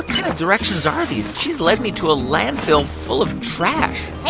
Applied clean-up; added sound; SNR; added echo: none; none; none; none.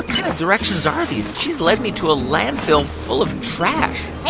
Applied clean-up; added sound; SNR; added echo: none; Insect; 17 dB; none.